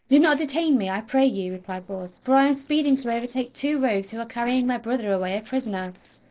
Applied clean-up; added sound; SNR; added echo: neural separator model SepFormer DNS4.